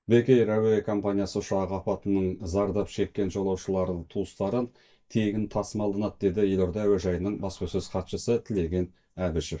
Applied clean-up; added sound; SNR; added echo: neural mask model DeepFilterNet 3.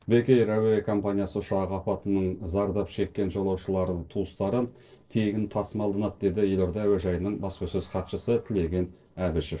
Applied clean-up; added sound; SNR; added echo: neural separator model SepFormer DNS4.